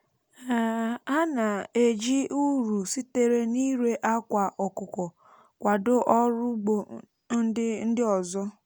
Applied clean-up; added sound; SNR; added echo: none; none; none; none.